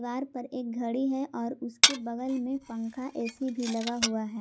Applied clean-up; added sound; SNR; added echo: none; Glass; -1 dB; none.